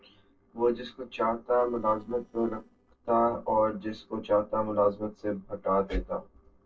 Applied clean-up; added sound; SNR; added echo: neural separator model SepFormer DNS4.